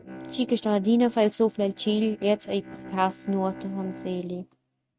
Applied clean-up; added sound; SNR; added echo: neural mask model RNNoise.